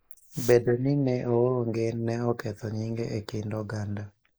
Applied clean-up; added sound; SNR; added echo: neural mask model Resemble Enhance denoiser.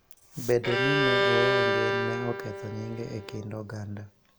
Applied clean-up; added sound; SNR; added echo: none; Bowed string instrument; -3 dB; none.